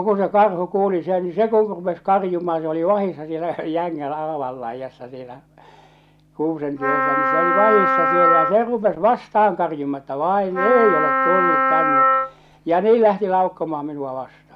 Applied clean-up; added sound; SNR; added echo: none; Wind instrument, woodwind instrument; -2 dB; none.